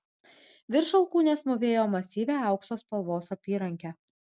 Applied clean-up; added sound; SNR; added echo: none; none; none; none.